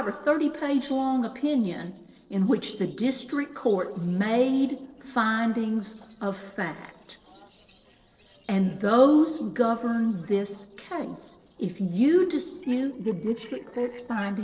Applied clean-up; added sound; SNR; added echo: neural separator model SepFormer DNS4.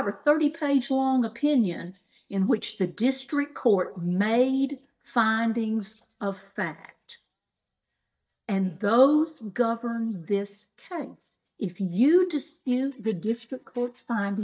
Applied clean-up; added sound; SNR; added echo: neural mask model DeepFilterNet 3.